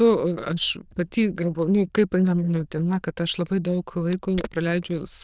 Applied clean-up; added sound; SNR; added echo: neural diffusion model UNIVERSE++.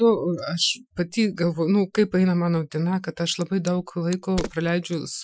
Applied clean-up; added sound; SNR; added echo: classical method Wiener filter.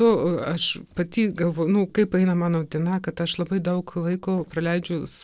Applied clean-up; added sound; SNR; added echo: neural separator model SepFormer DNS4.